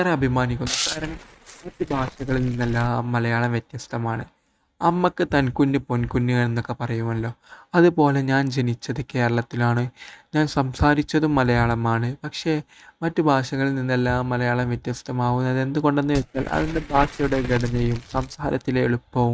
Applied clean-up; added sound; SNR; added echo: neural mask model RNNoise.